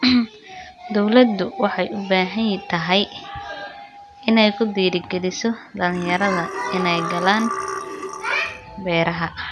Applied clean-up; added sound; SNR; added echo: none; Burping, eructation; 8 dB; none.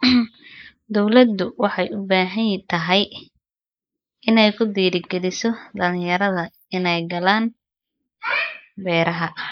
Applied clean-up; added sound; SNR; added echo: neural mask model Resemble Enhance denoiser.